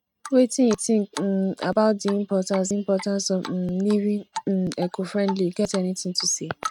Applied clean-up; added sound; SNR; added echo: neural mask model RNNoise.